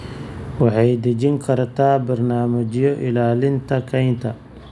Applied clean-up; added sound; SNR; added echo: none; none; none; none.